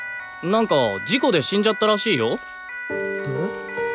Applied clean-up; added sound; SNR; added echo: none; Siren; 11 dB; none.